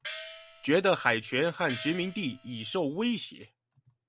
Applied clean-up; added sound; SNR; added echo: none; Gong; 14 dB; none.